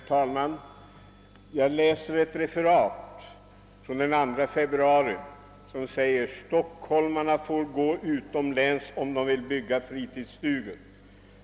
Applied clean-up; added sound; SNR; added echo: none; none; none; none.